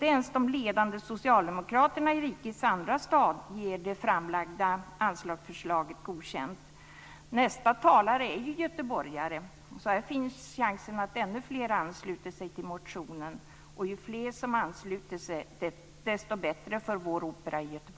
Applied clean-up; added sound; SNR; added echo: none; none; none; none.